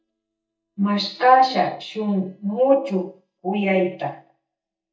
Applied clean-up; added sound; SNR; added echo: neural mask model DeepFilterNet 3.